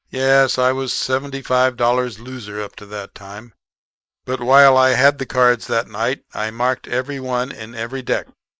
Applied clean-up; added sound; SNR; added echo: neural mask model Resemble Enhance denoiser.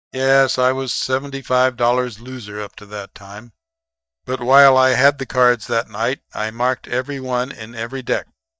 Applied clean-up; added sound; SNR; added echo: neural mask model DeepFilterNet 3.